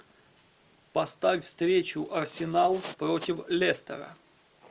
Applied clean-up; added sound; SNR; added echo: none; none; none; none.